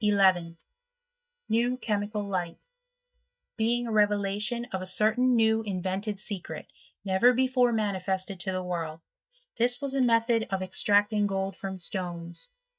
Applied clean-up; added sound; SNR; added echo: neural mask model DeepFilterNet 3.